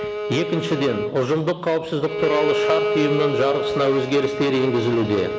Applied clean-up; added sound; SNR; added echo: none; Bowed string instrument; 4 dB; none.